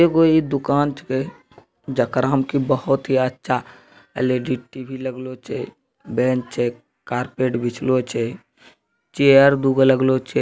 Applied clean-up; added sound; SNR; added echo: none; none; none; none.